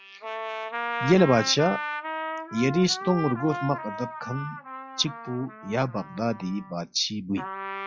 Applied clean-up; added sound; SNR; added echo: classical method log-MMSE.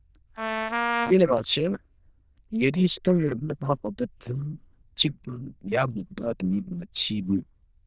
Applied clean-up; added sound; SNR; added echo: neural diffusion model UNIVERSE++.